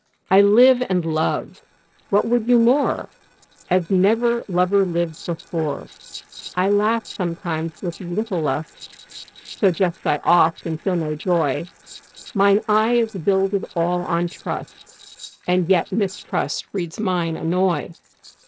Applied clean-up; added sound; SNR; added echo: neural separator model SepFormer DNS4.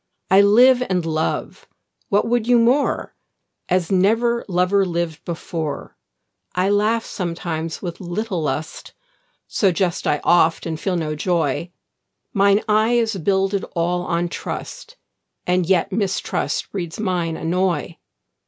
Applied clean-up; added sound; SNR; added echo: none; none; none; none.